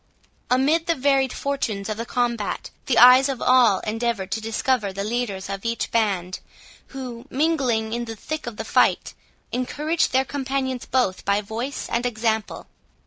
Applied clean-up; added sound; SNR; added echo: none; none; none; none.